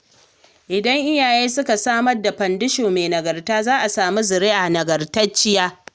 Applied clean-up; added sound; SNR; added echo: none; none; none; none.